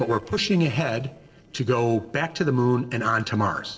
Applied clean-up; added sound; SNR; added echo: neural separator model SepFormer DNS4.